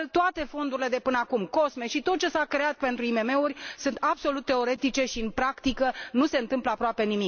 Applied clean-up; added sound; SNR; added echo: none; none; none; none.